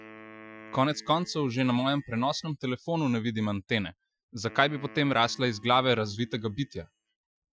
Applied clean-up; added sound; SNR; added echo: classical method Wiener filter.